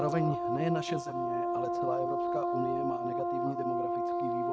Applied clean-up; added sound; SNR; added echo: neural mask model RNNoise.